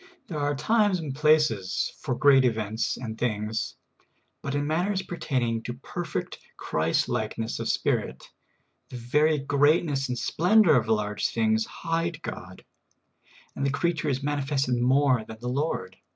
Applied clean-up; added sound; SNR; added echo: none; none; none; none.